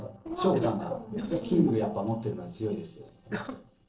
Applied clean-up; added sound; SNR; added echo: neural separator model SepFormer DNS4.